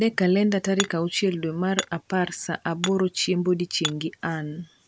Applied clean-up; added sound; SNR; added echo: none; Hammer; 12 dB; none.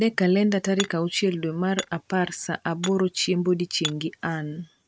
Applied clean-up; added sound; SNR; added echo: neural mask model RNNoise.